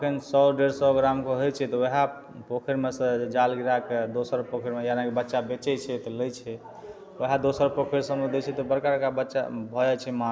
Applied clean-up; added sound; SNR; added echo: none; none; none; none.